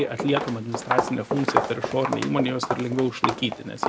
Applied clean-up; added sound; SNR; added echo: none; Walk, footsteps; 1 dB; none.